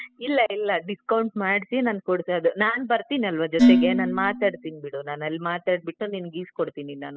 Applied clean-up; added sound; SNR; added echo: classical method spectral subtraction.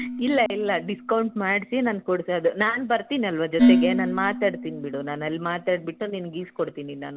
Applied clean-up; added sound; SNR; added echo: none; Dishes, pots, and pans; 3 dB; none.